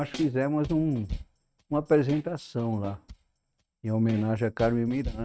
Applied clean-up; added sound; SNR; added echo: neural mask model RNNoise.